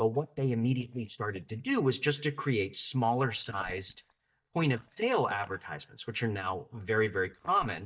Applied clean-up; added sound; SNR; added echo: neural mask model DeepFilterNet 3.